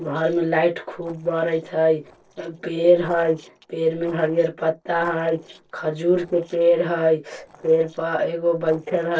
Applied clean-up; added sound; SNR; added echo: neural separator model SepFormer DNS4.